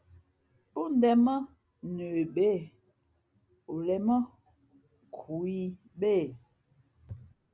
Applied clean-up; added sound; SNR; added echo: none; none; none; none.